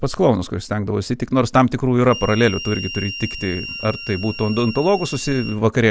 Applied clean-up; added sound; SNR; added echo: none; Harmonica; 13 dB; none.